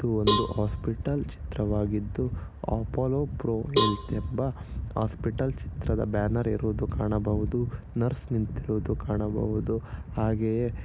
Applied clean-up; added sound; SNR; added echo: none; Cowbell; 5 dB; none.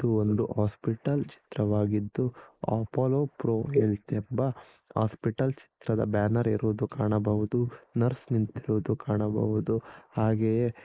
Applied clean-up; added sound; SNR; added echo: neural mask model Resemble Enhance denoiser.